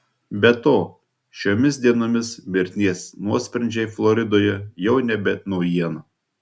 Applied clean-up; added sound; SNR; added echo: none; none; none; none.